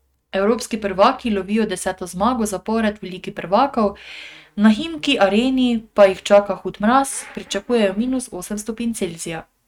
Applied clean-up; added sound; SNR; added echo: neural mask model RNNoise.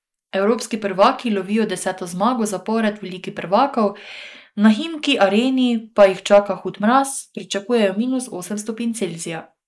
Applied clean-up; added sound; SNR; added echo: neural mask model Resemble Enhance denoiser.